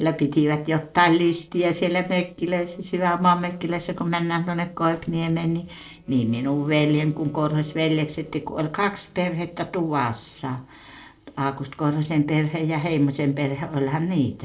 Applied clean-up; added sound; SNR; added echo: neural separator model SepFormer DNS4.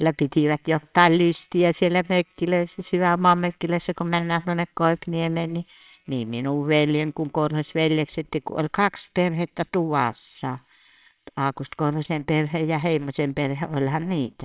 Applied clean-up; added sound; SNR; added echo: neural separator model SepFormer WHAMR!.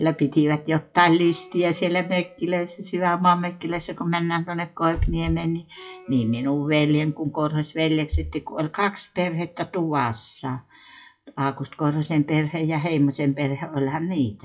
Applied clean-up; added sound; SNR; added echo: classical method WPE with log-MMSE.